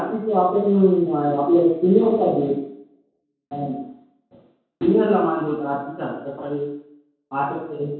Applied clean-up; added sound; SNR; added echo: none; none; none; reverberation time 0.6 s.